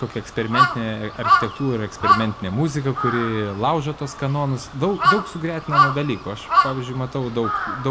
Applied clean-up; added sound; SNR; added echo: none; Crow; -1 dB; reverberation time 0.9 s.